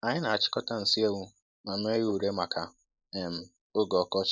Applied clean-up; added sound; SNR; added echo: neural mask model Resemble Enhance denoiser.